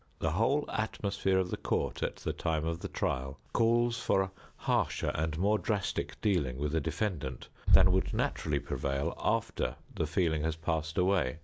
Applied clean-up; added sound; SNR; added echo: none; Bass drum; 5 dB; none.